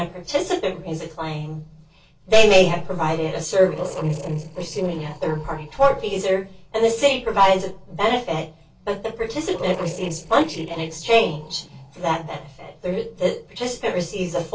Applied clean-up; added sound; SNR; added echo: neural separator model SepFormer DNS4.